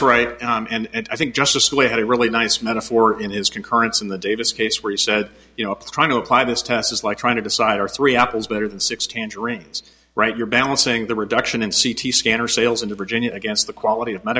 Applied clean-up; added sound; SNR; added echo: none; none; none; none.